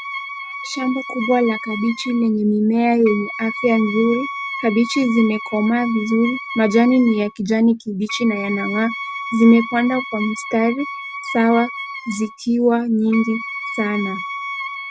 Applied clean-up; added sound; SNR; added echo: none; Wind instrument, woodwind instrument; 10 dB; none.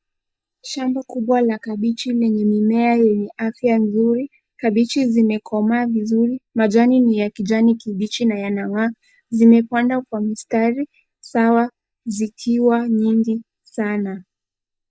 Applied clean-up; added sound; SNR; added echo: neural mask model Resemble Enhance denoiser.